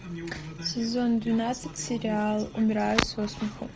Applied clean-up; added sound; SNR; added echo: none; none; none; none.